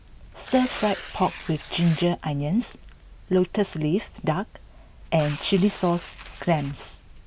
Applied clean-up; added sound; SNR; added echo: none; Tearing; 17 dB; none.